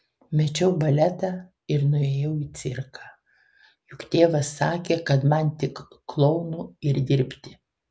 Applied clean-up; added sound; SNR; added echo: none; none; none; none.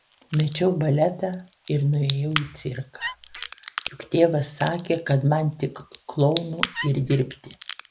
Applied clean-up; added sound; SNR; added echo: none; Crack / Crackle + Wood; 10 dB; none.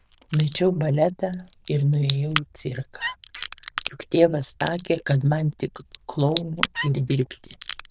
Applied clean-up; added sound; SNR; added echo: neural diffusion model UNIVERSE++.